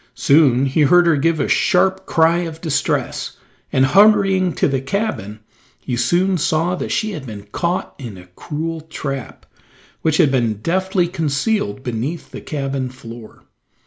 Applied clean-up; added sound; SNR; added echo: none; none; none; none.